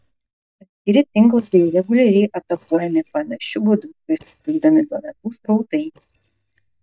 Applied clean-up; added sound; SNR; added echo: neural mask model DeepFilterNet 3.